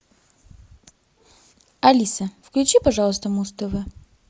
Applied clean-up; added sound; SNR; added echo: none; none; none; none.